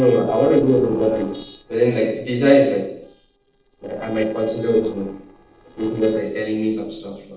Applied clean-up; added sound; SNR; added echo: neural separator model SepFormer DNS4.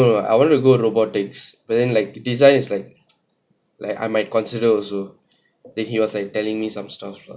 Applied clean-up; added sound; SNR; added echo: none; none; none; none.